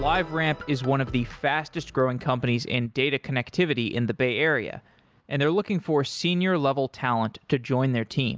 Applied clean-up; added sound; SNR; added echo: none; none; none; none.